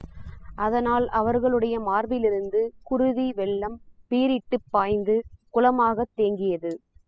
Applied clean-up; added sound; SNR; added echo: classical method spectral subtraction.